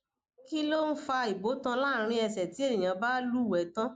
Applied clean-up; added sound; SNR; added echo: none; none; none; none.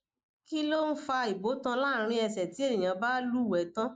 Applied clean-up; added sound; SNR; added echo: neural mask model Resemble Enhance denoiser.